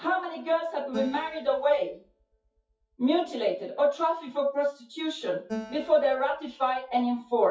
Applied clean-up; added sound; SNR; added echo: classical method WPE with log-MMSE.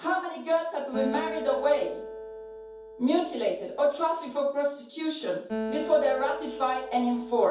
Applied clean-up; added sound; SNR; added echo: none; Acoustic guitar; 10 dB; reverberation time 0.6 s.